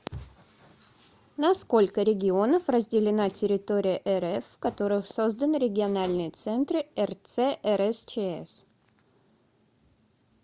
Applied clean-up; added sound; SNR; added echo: none; none; none; none.